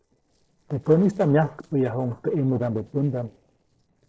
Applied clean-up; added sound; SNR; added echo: neural separator model SepFormer DNS4.